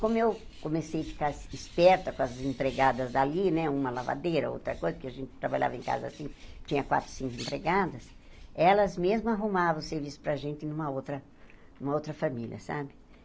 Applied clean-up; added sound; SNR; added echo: none; Bird; 18 dB; none.